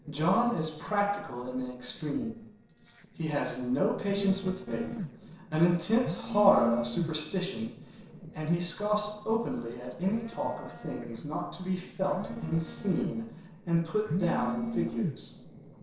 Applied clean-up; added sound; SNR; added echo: neural separator model SepFormer DNS4.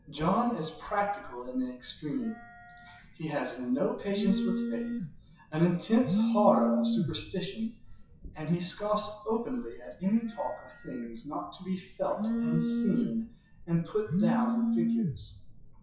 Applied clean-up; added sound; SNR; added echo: classical method WPE with log-MMSE.